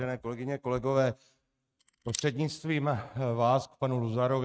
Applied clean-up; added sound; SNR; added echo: neural mask model RNNoise.